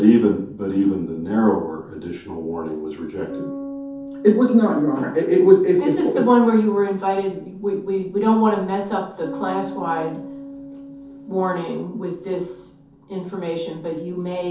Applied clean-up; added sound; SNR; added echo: none; Bass guitar; 17 dB; reverberation time 0.5 s.